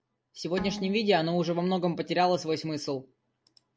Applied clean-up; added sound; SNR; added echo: none; Bowed string instrument; 15 dB; none.